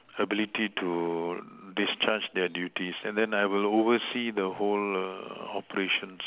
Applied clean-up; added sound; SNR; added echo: none; none; none; none.